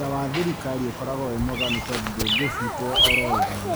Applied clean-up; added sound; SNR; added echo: none; Bird vocalization, bird call, bird song; -2 dB; none.